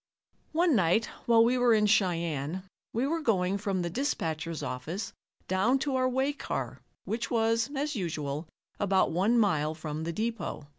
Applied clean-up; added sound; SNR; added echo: none; none; none; none.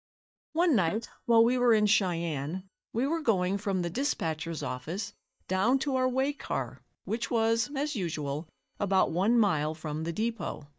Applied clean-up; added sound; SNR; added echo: neural mask model DeepFilterNet 3.